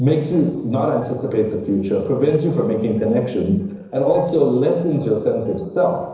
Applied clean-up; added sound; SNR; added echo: neural separator model SepFormer DNS4.